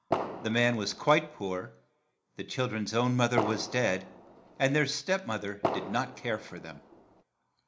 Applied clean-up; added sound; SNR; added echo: none; Fireworks; 6 dB; reverberation time 0.4 s.